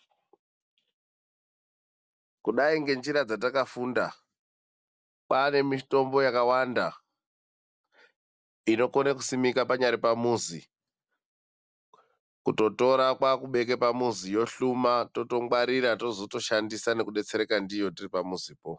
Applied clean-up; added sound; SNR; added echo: none; none; none; none.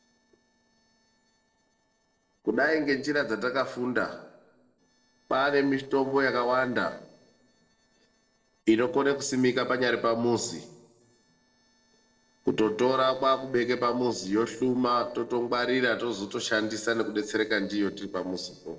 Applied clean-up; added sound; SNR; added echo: neural separator model SepFormer DNS4.